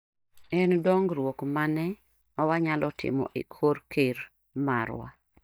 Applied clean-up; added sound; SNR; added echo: neural mask model DeepFilterNet 3.